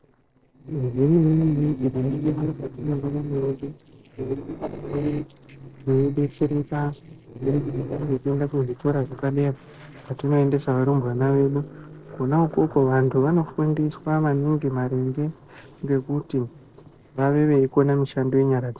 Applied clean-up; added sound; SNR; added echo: neural separator model SepFormer DNS4.